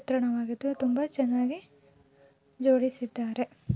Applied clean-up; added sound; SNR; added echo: none; none; none; none.